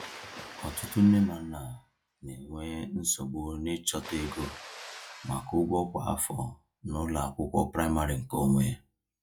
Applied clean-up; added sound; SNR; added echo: classical method log-MMSE.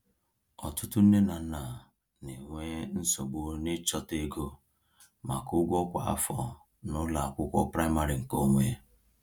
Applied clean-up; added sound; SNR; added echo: none; none; none; none.